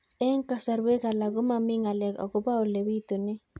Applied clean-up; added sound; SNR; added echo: none; none; none; none.